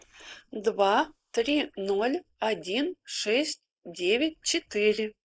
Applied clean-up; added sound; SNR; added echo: neural mask model Resemble Enhance denoiser.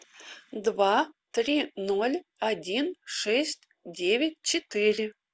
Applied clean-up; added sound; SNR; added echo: none; none; none; none.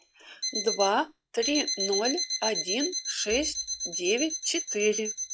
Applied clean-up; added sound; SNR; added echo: classical method log-MMSE.